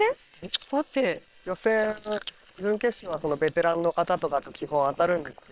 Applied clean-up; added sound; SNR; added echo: neural separator model SepFormer WHAM!.